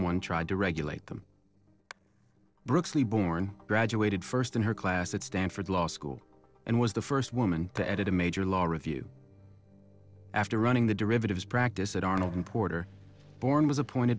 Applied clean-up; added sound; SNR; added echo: neural separator model SepFormer DNS4.